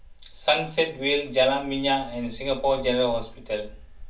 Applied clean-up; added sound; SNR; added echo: none; Engine; 15 dB; reverberation time 0.3 s.